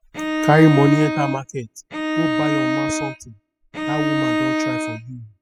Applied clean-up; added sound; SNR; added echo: classical method spectral subtraction.